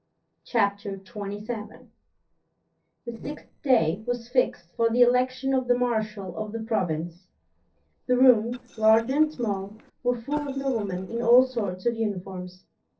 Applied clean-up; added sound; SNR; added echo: neural separator model SepFormer DNS4.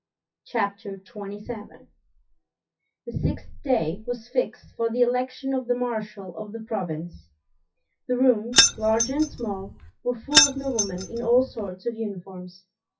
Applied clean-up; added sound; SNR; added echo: classical method WPE with log-MMSE.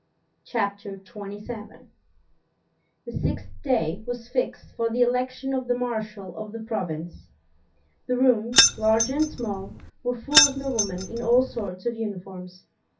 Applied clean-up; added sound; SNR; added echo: none; Keys jangling; -3 dB; reverberation time 0.3 s.